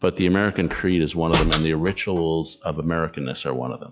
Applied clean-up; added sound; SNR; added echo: classical method log-MMSE.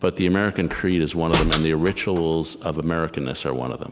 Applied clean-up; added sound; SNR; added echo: none; Slam; 8 dB; none.